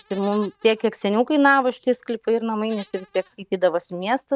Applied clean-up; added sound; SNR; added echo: neural mask model RNNoise.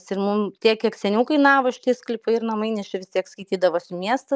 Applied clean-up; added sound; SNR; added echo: none; none; none; none.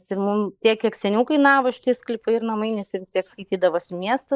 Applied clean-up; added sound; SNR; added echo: neural mask model Resemble Enhance denoiser.